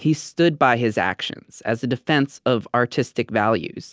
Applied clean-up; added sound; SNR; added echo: none; none; none; none.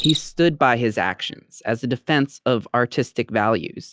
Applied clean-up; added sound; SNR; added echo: classical method log-MMSE.